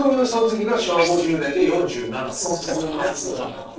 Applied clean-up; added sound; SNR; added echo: neural separator model SepFormer DNS4.